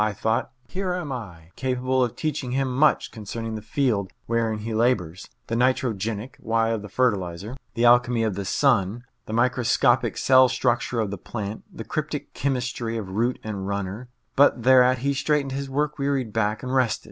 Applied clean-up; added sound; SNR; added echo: none; none; none; none.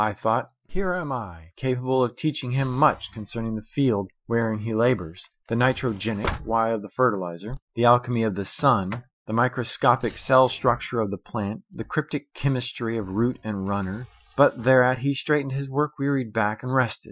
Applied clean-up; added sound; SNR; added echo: classical method Wiener filter.